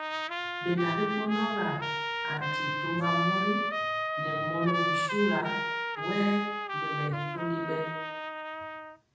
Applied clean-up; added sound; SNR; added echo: none; Trumpet; -1 dB; reverberation time 0.8 s.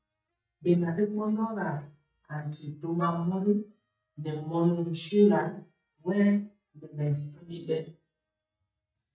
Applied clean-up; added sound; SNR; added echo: neural mask model DeepFilterNet 3.